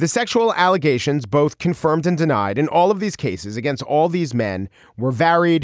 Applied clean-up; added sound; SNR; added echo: none; none; none; none.